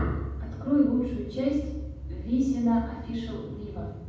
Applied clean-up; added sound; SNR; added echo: none; none; none; reverberation time 1.2 s.